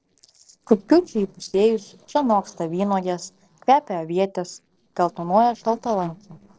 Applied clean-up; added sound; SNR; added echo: neural separator model SepFormer DNS4.